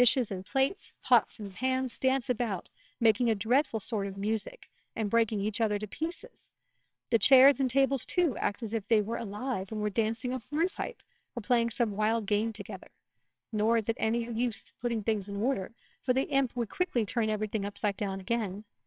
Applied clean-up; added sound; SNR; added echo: neural separator model SepFormer WHAMR!.